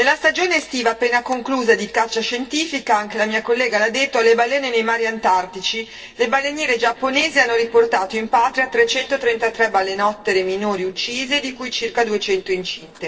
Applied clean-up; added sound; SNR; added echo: neural separator model SepFormer DNS4.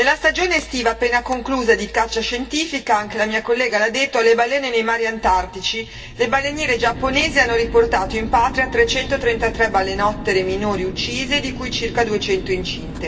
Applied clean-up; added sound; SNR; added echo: none; Mechanical fan; 12 dB; reverberation time 0.2 s.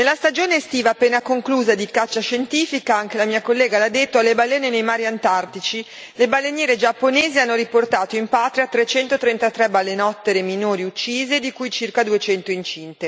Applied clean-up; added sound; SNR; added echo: none; none; none; none.